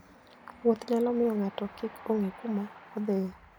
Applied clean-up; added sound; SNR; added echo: none; Train; 20 dB; none.